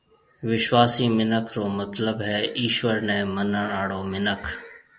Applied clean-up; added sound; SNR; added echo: none; none; none; none.